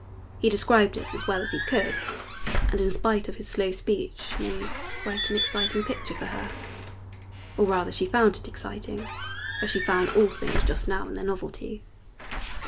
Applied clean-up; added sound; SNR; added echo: none; Squeak / Slam / Alarm / Wood; 3 dB; none.